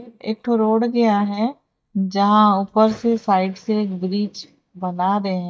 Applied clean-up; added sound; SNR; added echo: neural mask model DeepFilterNet 3.